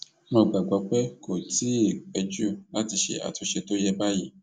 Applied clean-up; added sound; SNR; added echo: none; none; none; none.